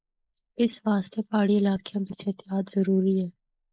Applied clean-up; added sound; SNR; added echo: neural mask model Resemble Enhance denoiser.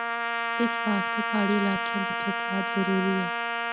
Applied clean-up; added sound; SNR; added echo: none; Trumpet; -1 dB; none.